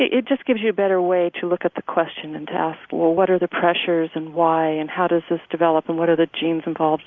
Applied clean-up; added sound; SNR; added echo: none; none; none; none.